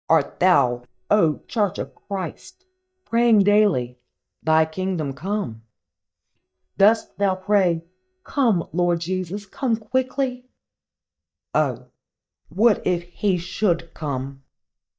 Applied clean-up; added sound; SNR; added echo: neural mask model DeepFilterNet 3.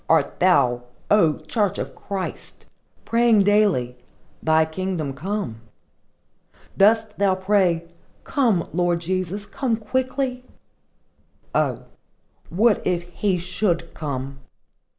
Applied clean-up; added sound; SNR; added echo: none; none; none; none.